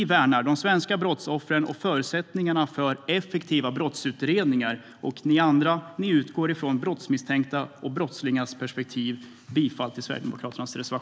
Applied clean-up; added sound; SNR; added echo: none; none; none; none.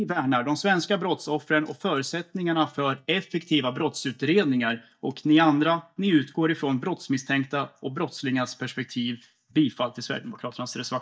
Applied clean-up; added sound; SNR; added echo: neural mask model DeepFilterNet 3.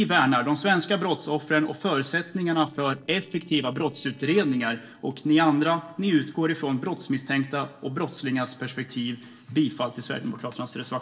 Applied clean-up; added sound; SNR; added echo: neural separator model SepFormer DNS4.